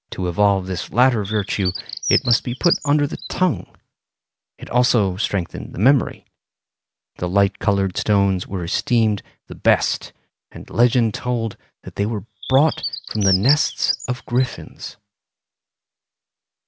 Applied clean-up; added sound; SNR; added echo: none; Bird; 8 dB; none.